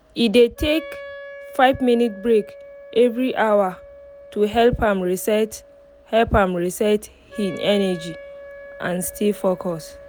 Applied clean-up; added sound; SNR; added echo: none; Wind instrument, woodwind instrument; 19 dB; none.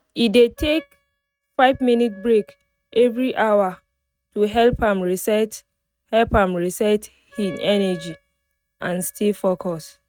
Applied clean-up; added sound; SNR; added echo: neural mask model RNNoise.